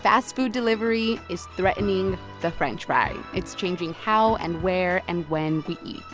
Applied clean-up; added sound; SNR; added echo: none; none; none; none.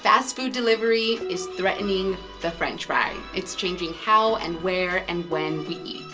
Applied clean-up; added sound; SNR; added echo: none; Dishes, pots, and pans; 16 dB; reverberation time 0.2 s.